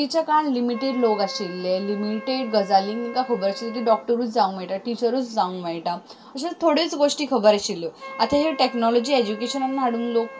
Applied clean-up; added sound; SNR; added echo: none; Wind instrument, woodwind instrument; 18 dB; reverberation time 0.2 s.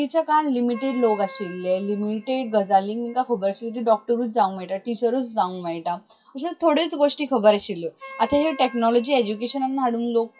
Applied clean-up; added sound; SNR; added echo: classical method WPE with log-MMSE.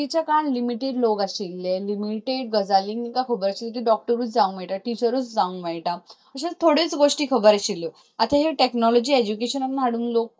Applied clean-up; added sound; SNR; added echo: neural mask model DeepFilterNet 3.